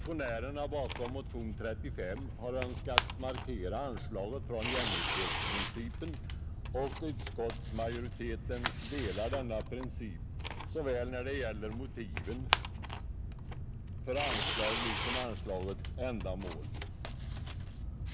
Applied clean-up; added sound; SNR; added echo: none; Tearing; -3 dB; none.